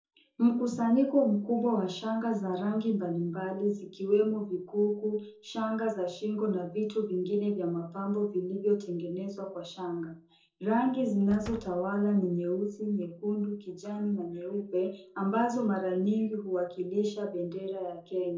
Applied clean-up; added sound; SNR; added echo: neural separator model SepFormer DNS4.